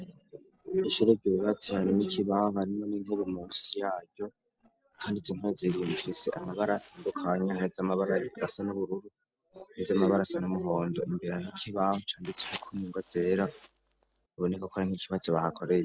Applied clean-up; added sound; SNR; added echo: neural separator model SepFormer DNS4.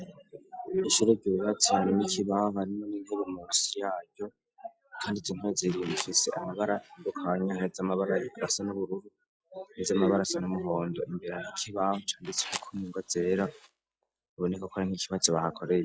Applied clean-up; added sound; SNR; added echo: classical method log-MMSE.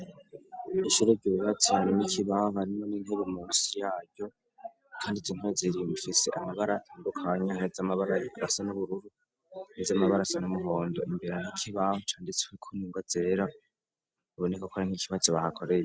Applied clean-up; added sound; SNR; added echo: none; none; none; none.